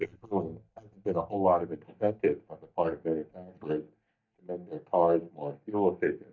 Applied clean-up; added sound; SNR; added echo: neural mask model DeepFilterNet 3.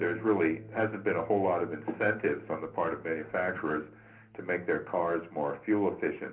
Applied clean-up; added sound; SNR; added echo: none; Harp; 19 dB; reverberation time 0.3 s.